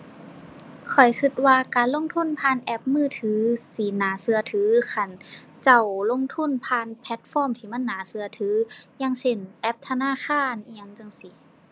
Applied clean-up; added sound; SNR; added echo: none; none; none; none.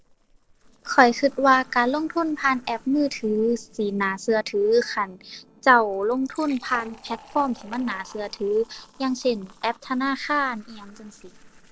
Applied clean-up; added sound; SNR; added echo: neural separator model SepFormer DNS4.